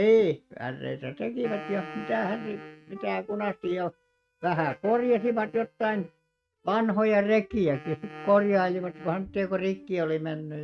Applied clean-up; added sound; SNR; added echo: neural mask model RNNoise.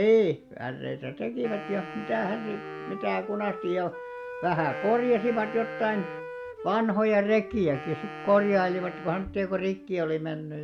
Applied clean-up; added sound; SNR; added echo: none; Wind instrument, woodwind instrument + Wind instrument, woodwind instrument; 12 dB; none.